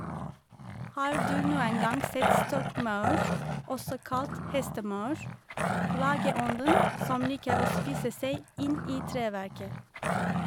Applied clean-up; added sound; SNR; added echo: none; Growling; -2 dB; none.